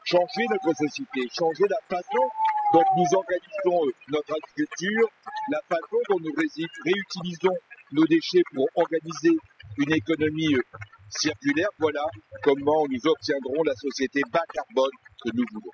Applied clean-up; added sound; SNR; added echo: classical method spectral subtraction.